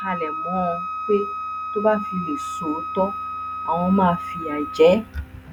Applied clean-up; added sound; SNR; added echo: none; Wind instrument, woodwind instrument; 7 dB; none.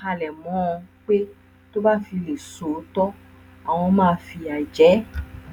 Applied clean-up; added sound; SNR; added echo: none; none; none; none.